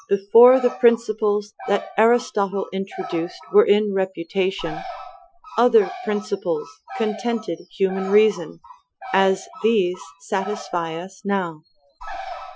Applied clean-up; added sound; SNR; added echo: classical method Wiener filter.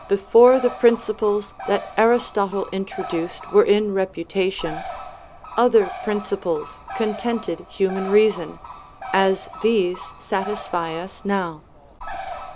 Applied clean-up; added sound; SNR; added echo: none; Bird; 14 dB; none.